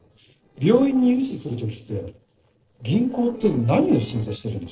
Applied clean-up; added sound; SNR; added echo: neural separator model SepFormer DNS4.